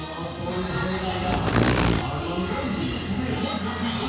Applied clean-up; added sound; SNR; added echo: none; Insect; -1 dB; reverberation time 0.6 s.